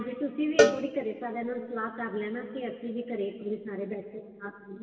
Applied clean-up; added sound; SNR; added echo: none; Cowbell; -3 dB; reverberation time 1.9 s.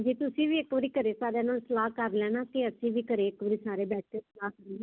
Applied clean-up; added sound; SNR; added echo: none; none; none; none.